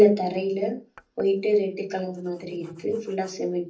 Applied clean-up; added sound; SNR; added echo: neural mask model DeepFilterNet 3.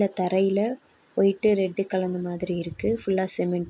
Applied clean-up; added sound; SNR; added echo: none; none; none; none.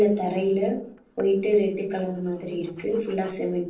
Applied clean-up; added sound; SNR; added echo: neural separator model SepFormer DNS4.